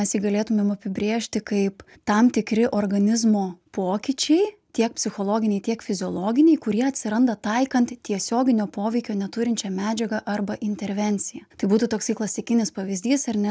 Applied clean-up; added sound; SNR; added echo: none; none; none; none.